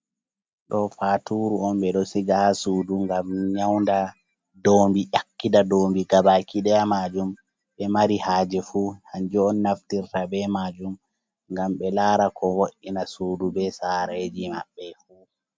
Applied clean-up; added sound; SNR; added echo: none; none; none; none.